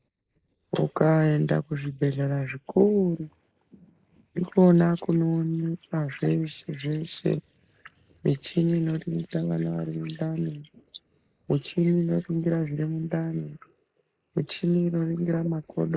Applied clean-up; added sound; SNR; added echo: neural mask model Resemble Enhance denoiser.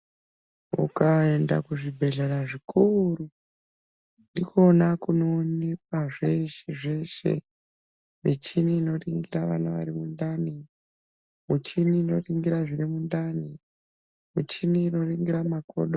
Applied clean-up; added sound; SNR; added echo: none; none; none; none.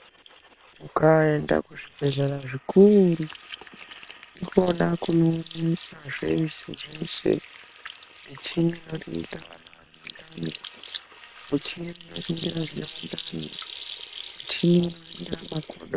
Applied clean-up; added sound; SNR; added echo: neural separator model SepFormer WHAM!.